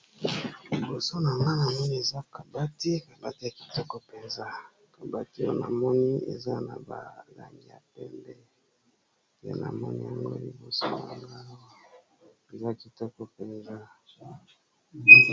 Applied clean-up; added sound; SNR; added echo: none; none; none; none.